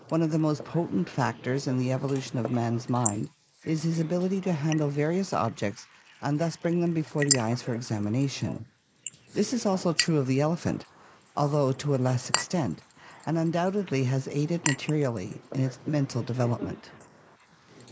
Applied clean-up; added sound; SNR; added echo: neural mask model Resemble Enhance denoiser.